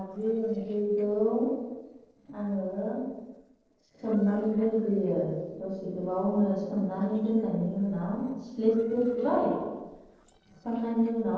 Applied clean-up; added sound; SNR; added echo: neural separator model SepFormer DNS4.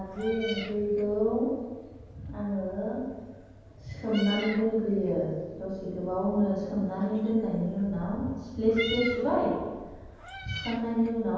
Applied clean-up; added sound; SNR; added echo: none; Meow; 14 dB; reverberation time 1.2 s.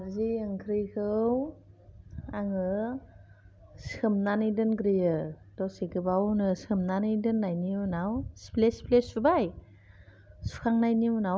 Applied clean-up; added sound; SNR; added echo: none; none; none; none.